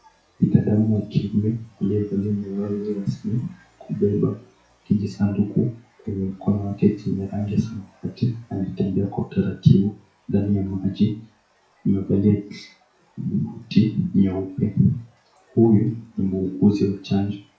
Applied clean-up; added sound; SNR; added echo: classical method WPE with log-MMSE.